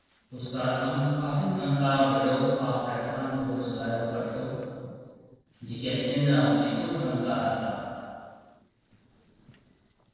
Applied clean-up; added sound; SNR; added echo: neural separator model SepFormer DNS4.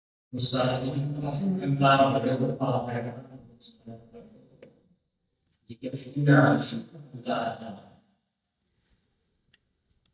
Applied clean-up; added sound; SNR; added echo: neural mask model DeepFilterNet 3.